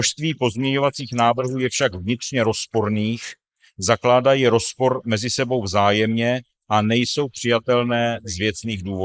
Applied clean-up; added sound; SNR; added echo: neural mask model Resemble Enhance denoiser.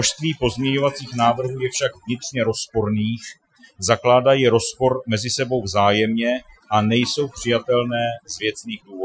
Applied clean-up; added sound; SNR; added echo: classical method Wiener filter.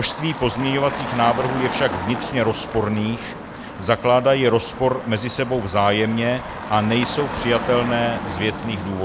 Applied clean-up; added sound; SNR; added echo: none; Motor vehicle (road); 8 dB; none.